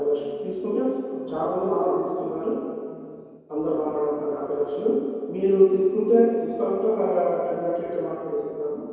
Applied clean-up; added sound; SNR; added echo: none; none; none; reverberation time 2.2 s.